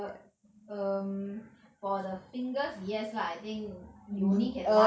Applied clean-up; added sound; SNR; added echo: none; none; none; none.